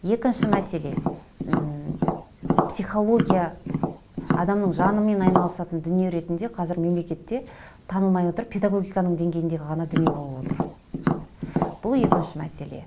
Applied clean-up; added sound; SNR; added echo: none; Tap; 1 dB; none.